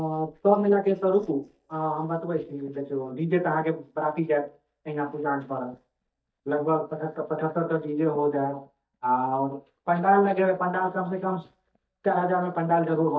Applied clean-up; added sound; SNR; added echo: neural mask model DeepFilterNet 3.